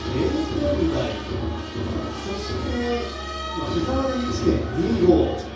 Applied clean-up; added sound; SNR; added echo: none; Musical instrument; 12 dB; reverberation time 0.6 s.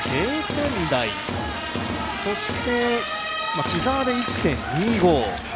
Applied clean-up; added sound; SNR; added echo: none; none; none; none.